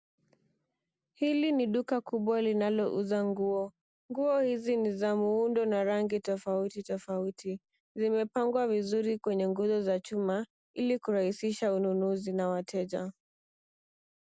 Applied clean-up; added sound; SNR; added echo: none; none; none; none.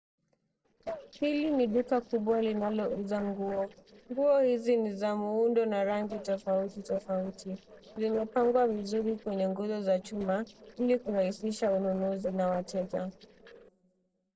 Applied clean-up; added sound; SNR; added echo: neural separator model SepFormer DNS4.